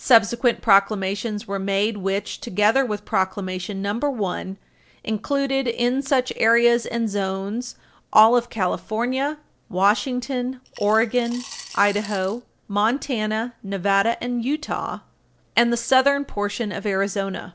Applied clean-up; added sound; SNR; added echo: neural separator model SepFormer DNS4.